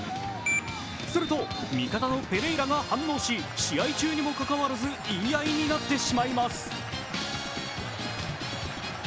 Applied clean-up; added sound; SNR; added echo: none; Drum kit; 14 dB; none.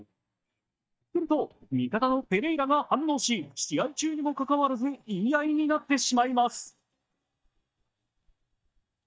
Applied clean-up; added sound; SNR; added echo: neural mask model DeepFilterNet 3.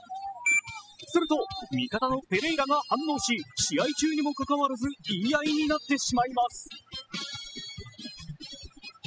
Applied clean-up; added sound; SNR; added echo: classical method spectral subtraction.